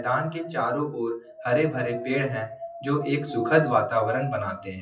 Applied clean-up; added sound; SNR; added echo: classical method WPE with log-MMSE.